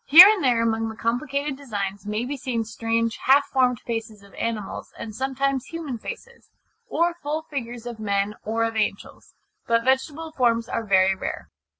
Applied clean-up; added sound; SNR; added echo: none; none; none; none.